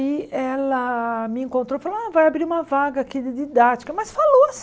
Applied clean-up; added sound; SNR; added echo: none; none; none; none.